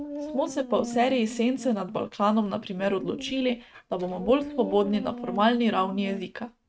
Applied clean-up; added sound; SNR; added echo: neural mask model RNNoise.